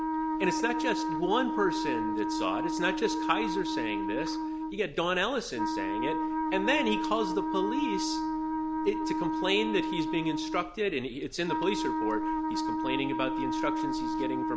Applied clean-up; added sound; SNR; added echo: none; Wind instrument, woodwind instrument; -1 dB; none.